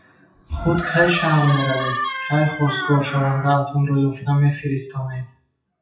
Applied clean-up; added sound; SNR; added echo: classical method WPE with log-MMSE.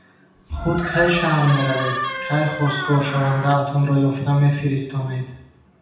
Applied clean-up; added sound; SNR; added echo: none; Door; 7 dB; reverberation time 0.9 s.